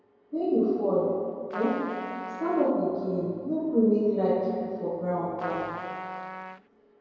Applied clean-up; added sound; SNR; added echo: none; Trumpet; 11 dB; reverberation time 2.2 s.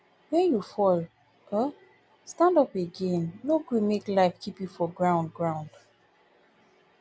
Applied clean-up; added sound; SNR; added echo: none; none; none; none.